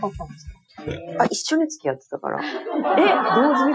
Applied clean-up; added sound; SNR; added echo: classical method Wiener filter.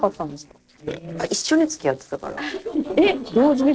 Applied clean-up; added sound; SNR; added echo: neural separator model SepFormer DNS4.